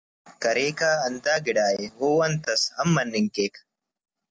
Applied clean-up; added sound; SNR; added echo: none; none; none; none.